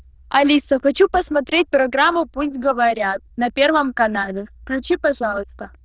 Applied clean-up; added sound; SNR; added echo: neural diffusion model UNIVERSE++.